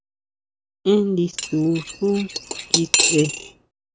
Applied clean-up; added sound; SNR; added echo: none; Cutlery, silverware / Dishes, pots, and pans; 1 dB; none.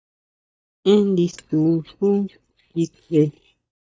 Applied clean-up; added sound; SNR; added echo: neural mask model DeepFilterNet 3.